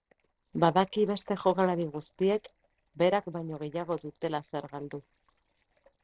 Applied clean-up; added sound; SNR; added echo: neural separator model SepFormer DNS4.